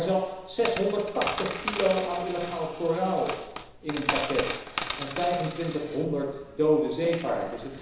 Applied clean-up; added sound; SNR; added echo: none; Coin (dropping); 8 dB; reverberation time 1.0 s.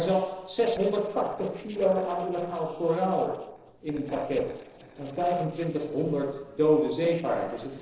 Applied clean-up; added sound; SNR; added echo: neural separator model SepFormer DNS4.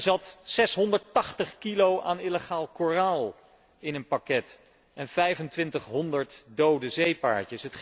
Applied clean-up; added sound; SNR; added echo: none; none; none; none.